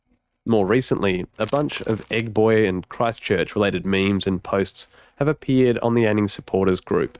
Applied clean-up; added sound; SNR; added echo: neural mask model RNNoise.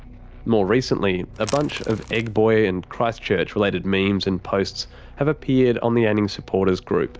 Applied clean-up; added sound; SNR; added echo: none; Crackle / Crushing / Wood; 17 dB; none.